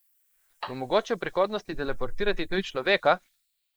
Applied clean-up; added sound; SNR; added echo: neural mask model Resemble Enhance denoiser.